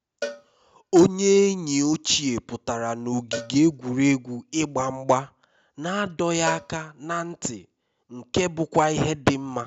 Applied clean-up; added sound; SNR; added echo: none; Cowbell; 18 dB; none.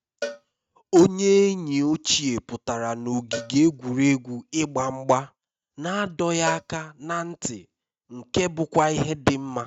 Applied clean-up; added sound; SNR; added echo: neural mask model RNNoise.